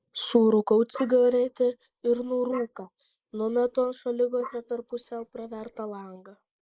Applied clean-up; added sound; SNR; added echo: neural mask model Resemble Enhance denoiser.